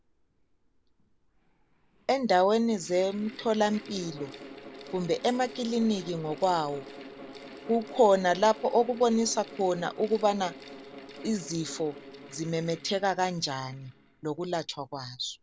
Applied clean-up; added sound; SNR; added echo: none; Coin (dropping) + Mechanical fan; 17 dB; none.